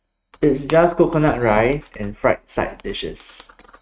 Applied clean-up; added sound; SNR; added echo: neural mask model RNNoise.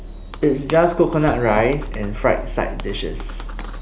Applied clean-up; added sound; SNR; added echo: none; Fireworks; 9 dB; none.